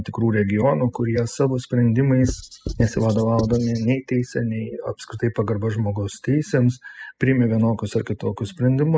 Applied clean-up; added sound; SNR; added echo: classical method spectral subtraction.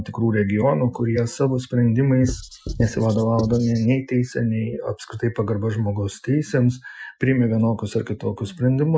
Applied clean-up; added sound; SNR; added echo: classical method Wiener filter.